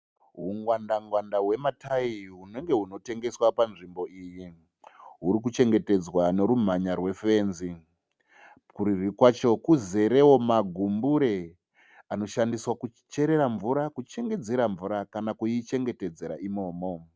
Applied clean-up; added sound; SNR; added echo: none; none; none; none.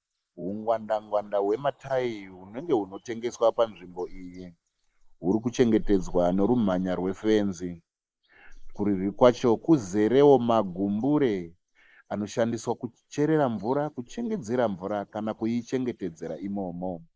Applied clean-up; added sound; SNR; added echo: neural mask model Resemble Enhance denoiser.